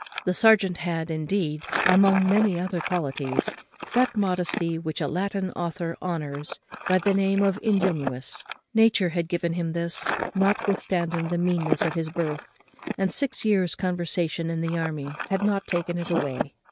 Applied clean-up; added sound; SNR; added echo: neural mask model RNNoise.